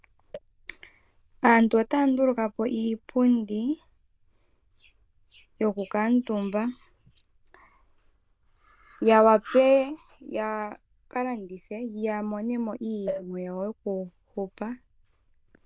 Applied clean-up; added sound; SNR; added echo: neural diffusion model UNIVERSE++.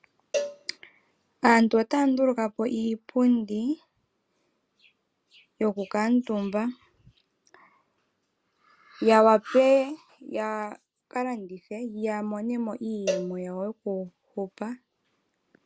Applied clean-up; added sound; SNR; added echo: none; Cowbell; 10 dB; none.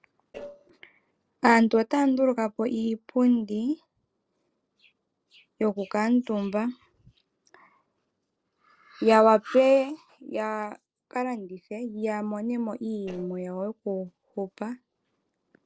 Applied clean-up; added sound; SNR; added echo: neural separator model SepFormer DNS4.